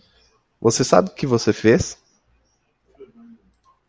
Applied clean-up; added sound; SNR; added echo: none; none; none; none.